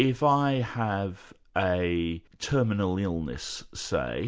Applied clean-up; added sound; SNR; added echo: none; none; none; none.